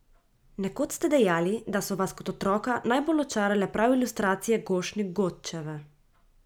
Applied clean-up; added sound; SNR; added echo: none; none; none; none.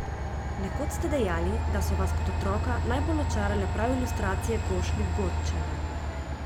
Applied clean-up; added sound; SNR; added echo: none; Train; -4 dB; none.